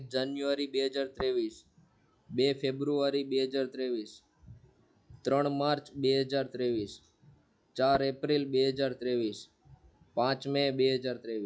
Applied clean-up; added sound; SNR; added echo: classical method log-MMSE.